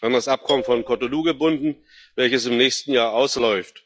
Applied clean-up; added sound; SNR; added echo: classical method log-MMSE.